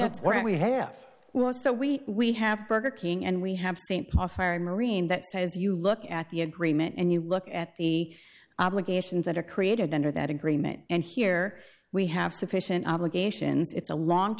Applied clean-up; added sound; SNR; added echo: none; none; none; none.